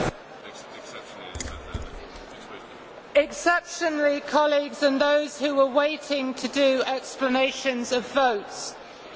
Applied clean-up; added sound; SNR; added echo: none; none; none; none.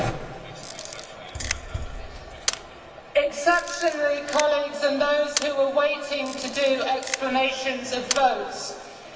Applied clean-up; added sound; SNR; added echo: none; Camera; 10 dB; reverberation time 2.1 s.